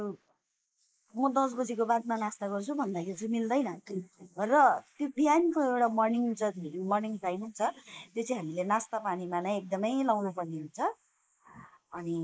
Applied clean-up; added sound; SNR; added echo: neural mask model Resemble Enhance denoiser.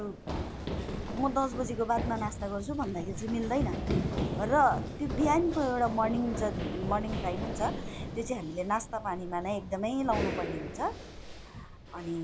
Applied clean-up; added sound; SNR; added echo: none; Run; 4 dB; none.